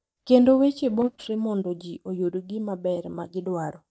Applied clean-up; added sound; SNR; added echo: neural mask model DeepFilterNet 3.